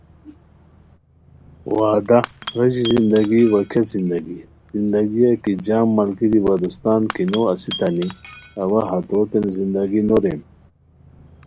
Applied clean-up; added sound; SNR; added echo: none; Shatter / Crushing; 19 dB; none.